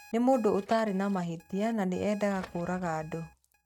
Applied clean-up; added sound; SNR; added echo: neural mask model RNNoise.